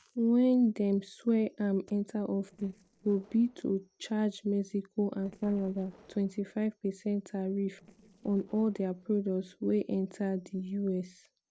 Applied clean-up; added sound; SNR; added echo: neural separator model SepFormer DNS4.